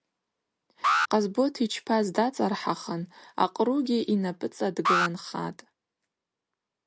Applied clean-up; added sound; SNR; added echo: none; Alarm; 2 dB; none.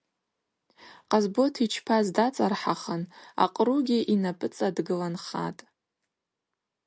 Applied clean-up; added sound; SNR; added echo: none; none; none; none.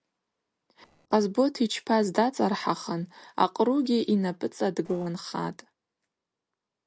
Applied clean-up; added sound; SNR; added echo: neural separator model SepFormer DNS4.